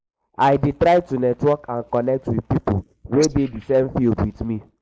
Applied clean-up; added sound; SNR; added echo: neural mask model Resemble Enhance denoiser.